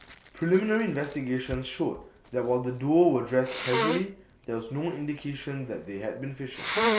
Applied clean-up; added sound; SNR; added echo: none; Sneeze; 5 dB; none.